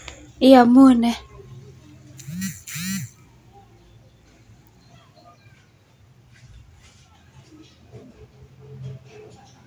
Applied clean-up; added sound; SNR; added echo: none; none; none; none.